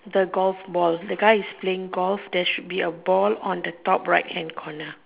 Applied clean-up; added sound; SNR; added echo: none; none; none; none.